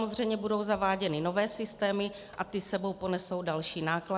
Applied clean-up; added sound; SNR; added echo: none; none; none; none.